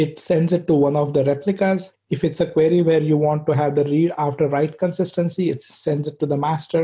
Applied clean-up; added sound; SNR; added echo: none; none; none; none.